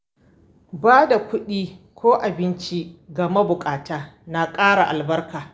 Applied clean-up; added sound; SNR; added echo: none; none; none; none.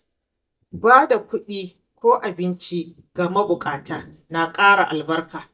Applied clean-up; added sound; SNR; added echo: neural mask model DeepFilterNet 3.